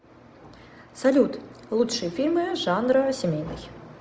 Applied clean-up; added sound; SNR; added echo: none; none; none; none.